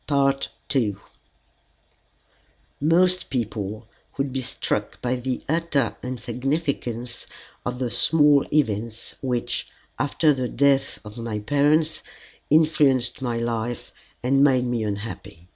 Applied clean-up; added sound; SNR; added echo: none; none; none; none.